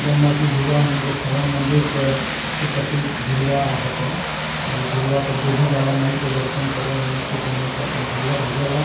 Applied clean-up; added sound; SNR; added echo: none; Vehicle; 3 dB; reverberation time 0.6 s.